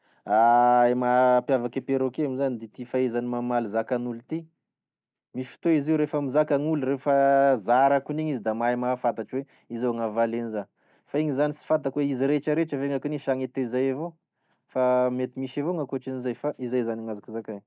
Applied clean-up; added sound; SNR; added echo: none; none; none; none.